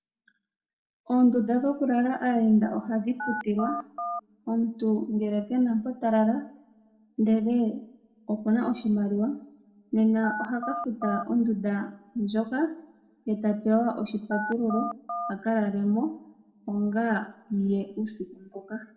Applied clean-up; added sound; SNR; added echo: none; Telephone; 6 dB; reverberation time 0.5 s.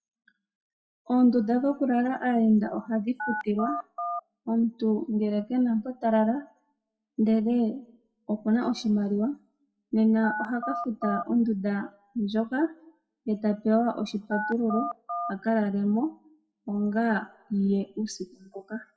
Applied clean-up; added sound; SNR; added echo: classical method WPE with log-MMSE.